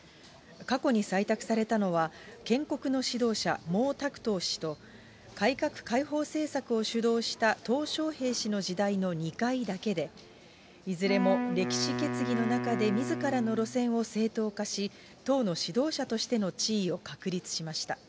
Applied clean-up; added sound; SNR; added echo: none; Wind instrument, woodwind instrument; 3 dB; none.